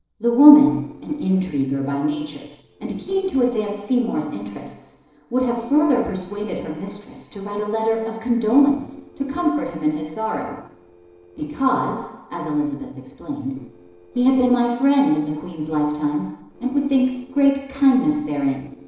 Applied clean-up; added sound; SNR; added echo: neural separator model SepFormer DNS4.